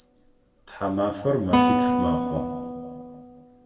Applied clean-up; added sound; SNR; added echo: none; Guitar; -3 dB; reverberation time 2.0 s.